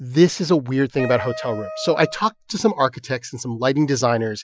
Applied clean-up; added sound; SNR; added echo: classical method Wiener filter.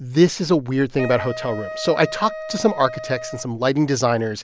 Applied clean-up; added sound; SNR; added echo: none; Wind instrument, woodwind instrument; 12 dB; none.